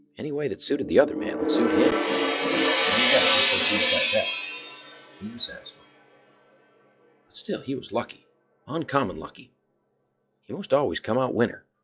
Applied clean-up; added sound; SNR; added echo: classical method log-MMSE.